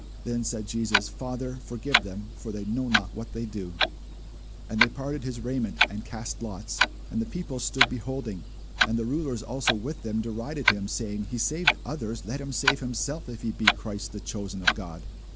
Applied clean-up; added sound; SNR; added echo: none; Clock; -1 dB; none.